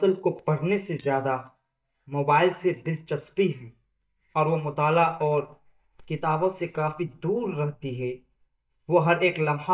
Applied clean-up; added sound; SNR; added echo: neural mask model DeepFilterNet 3.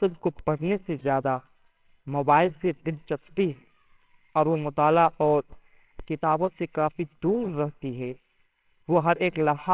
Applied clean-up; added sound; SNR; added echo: neural separator model SepFormer WHAMR!.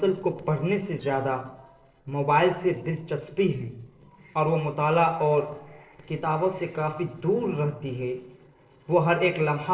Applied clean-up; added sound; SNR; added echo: neural separator model SepFormer DNS4.